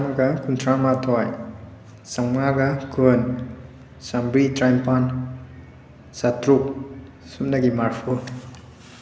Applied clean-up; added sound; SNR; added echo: none; none; none; none.